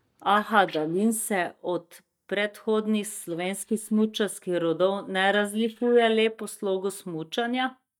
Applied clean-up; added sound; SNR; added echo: neural mask model DeepFilterNet 3.